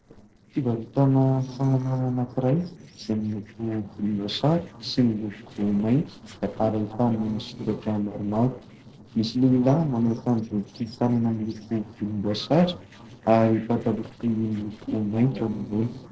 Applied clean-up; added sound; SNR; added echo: neural separator model SepFormer DNS4.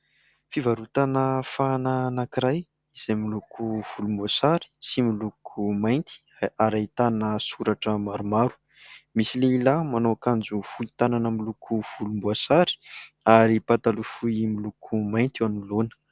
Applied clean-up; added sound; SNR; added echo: none; none; none; none.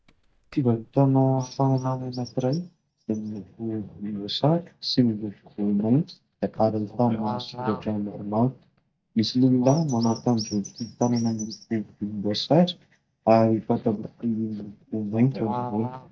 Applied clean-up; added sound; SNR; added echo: neural mask model DeepFilterNet 3.